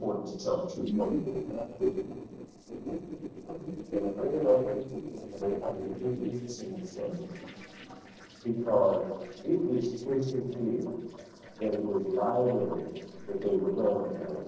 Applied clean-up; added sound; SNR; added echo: neural separator model SepFormer DNS4.